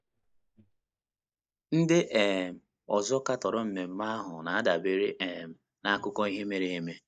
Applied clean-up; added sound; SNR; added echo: neural mask model DeepFilterNet 3.